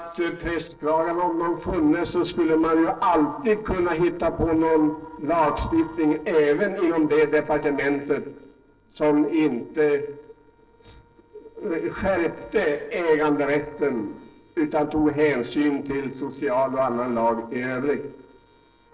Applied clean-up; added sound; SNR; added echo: neural separator model SepFormer DNS4.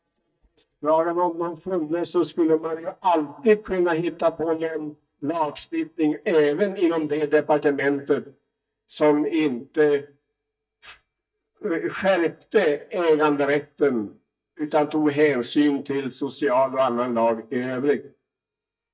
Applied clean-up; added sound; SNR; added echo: neural mask model DeepFilterNet 3.